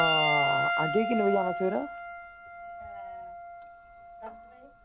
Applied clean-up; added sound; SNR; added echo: none; Piano; 0 dB; none.